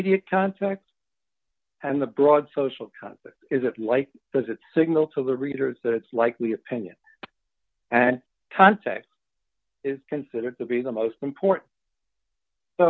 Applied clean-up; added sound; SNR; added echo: none; none; none; none.